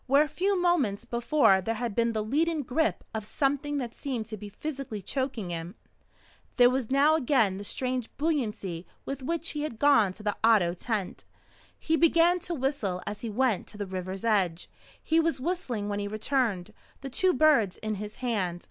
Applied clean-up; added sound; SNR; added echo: none; none; none; none.